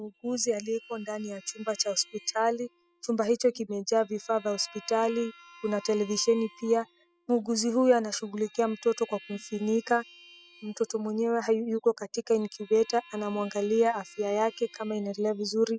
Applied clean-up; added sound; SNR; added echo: classical method spectral subtraction.